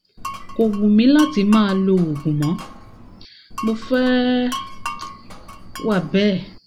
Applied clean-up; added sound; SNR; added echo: none; Glass; 13 dB; none.